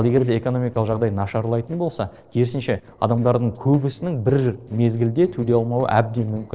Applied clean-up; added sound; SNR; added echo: neural separator model SepFormer DNS4.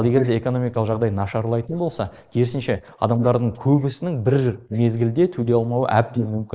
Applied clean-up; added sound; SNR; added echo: neural mask model Resemble Enhance denoiser.